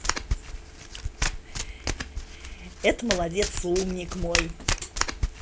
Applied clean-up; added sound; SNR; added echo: none; Domestic sounds, home sounds; -1 dB; none.